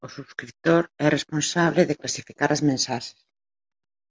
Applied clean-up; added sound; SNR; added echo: none; none; none; none.